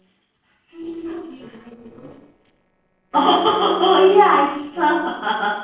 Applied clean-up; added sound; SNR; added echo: neural separator model SepFormer DNS4.